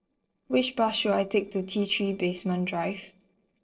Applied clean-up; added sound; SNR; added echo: neural separator model SepFormer DNS4.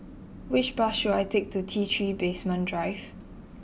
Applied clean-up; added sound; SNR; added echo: none; none; none; none.